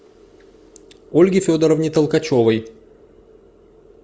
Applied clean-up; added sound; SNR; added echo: none; none; none; none.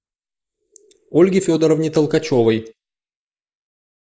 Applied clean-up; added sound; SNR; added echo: neural mask model Resemble Enhance denoiser.